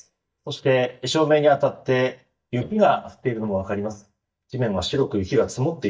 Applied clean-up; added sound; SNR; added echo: neural mask model DeepFilterNet 3.